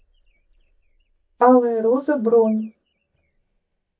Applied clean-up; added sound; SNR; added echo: neural mask model DeepFilterNet 3.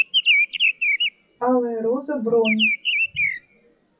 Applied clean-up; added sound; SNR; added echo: classical method WPE with log-MMSE.